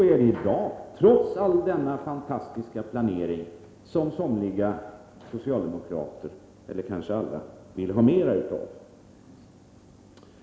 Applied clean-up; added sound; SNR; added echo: none; none; none; none.